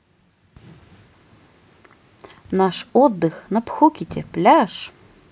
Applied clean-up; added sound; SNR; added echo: none; none; none; none.